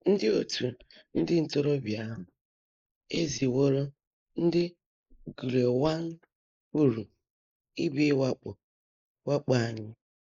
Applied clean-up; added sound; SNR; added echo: neural mask model Resemble Enhance denoiser.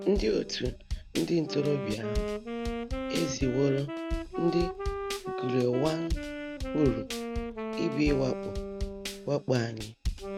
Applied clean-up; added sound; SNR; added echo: none; Drum kit + Wind instrument, woodwind instrument; 3 dB; none.